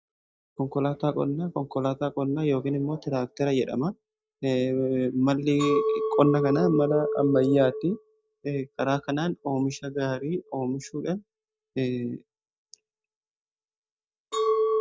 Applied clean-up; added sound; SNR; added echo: neural mask model DeepFilterNet 3.